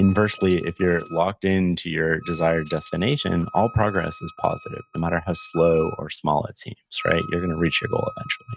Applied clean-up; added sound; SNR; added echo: neural mask model RNNoise.